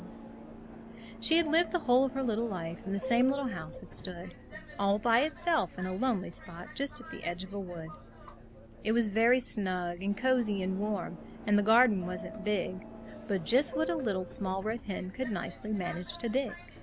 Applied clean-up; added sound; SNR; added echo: none; Subway, metro, underground; 13 dB; none.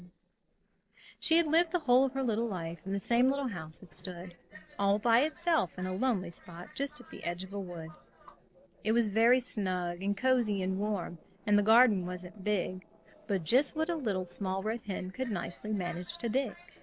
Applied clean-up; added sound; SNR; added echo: neural separator model SepFormer DNS4.